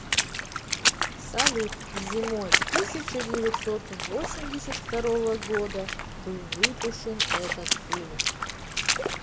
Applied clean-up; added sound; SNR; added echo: none; Water / Splash, splatter; -3 dB; none.